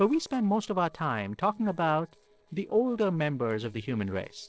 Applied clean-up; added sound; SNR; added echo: neural separator model SepFormer DNS4.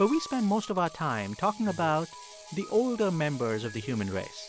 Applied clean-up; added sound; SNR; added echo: none; Piano + Ratchet, pawl; 19 dB; none.